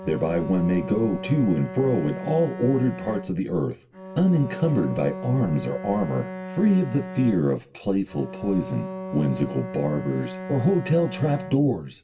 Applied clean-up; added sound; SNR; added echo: none; Bowed string instrument; 11 dB; reverberation time 0.2 s.